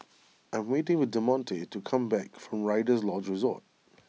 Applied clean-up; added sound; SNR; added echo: none; none; none; none.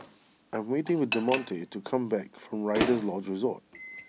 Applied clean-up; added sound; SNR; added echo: none; Microwave oven; 7 dB; none.